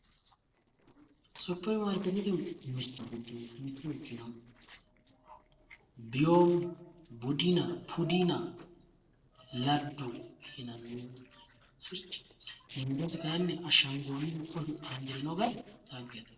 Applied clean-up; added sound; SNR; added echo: neural separator model SepFormer DNS4.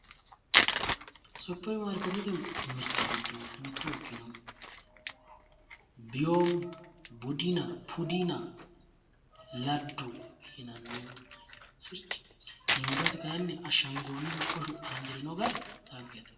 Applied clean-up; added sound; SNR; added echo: none; Crumpling, crinkling; 2 dB; reverberation time 0.6 s.